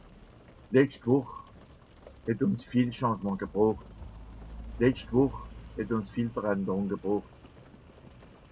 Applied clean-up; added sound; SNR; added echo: none; Rain; 17 dB; none.